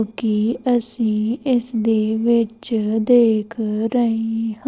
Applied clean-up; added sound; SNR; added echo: neural separator model SepFormer DNS4.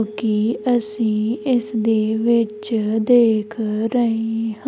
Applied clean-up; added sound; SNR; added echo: none; Telephone; 17 dB; none.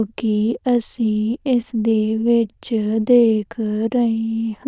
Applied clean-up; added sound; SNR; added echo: neural diffusion model UNIVERSE++.